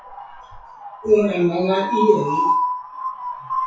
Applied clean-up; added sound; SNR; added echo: classical method WPE with log-MMSE.